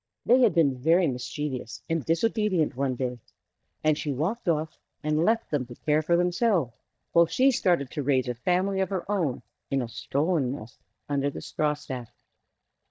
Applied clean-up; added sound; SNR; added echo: neural mask model DeepFilterNet 3.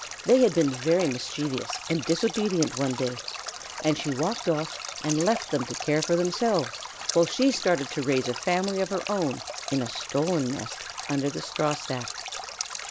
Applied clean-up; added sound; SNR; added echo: none; Stream; 9 dB; none.